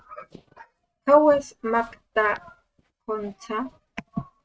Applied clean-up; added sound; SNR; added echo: neural mask model RNNoise.